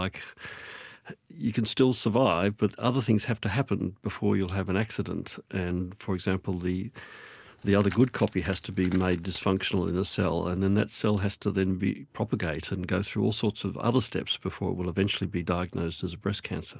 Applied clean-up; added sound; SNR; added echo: neural separator model SepFormer DNS4.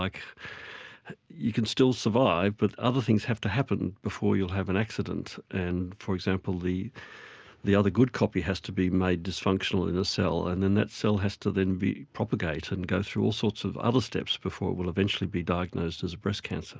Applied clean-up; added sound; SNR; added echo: none; none; none; none.